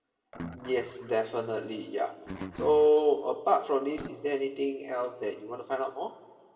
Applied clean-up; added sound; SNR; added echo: none; Guitar; 16 dB; reverberation time 1.7 s.